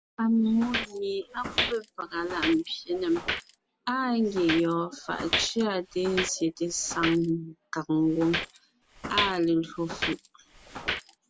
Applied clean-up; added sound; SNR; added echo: none; Walk, footsteps; 7 dB; none.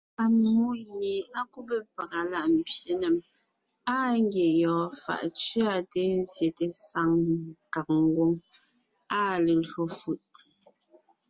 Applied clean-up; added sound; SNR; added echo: none; none; none; none.